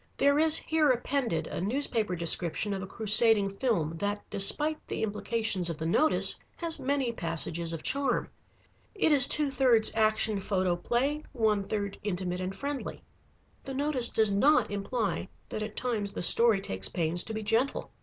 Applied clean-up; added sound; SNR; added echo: none; none; none; none.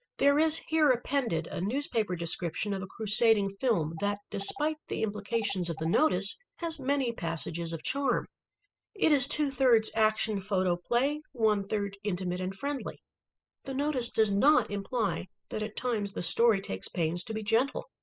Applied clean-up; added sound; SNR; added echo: classical method spectral subtraction.